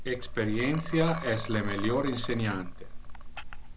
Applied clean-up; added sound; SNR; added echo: none; Liquid; 5 dB; none.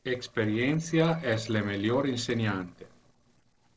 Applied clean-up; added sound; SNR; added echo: neural separator model SepFormer DNS4.